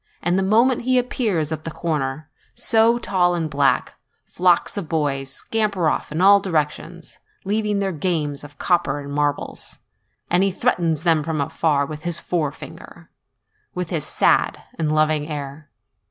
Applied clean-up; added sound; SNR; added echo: none; none; none; none.